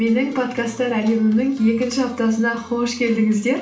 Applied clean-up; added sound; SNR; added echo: none; none; none; reverberation time 0.4 s.